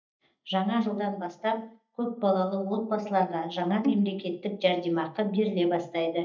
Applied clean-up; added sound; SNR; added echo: neural mask model DeepFilterNet 3.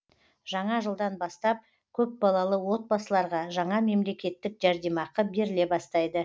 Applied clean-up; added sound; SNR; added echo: none; none; none; none.